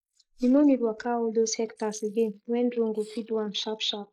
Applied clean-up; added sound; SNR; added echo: neural mask model Resemble Enhance denoiser.